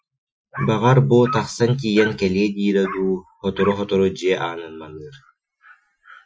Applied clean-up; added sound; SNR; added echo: classical method Wiener filter.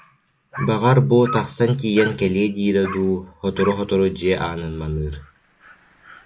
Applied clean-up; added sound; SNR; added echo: none; Dog; 16 dB; none.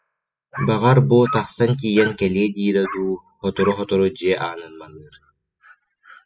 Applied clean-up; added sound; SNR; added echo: classical method spectral subtraction.